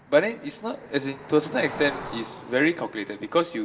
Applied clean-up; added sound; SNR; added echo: none; Cricket; 15 dB; reverberation time 1.8 s.